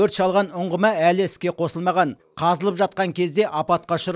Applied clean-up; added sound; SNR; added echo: none; none; none; none.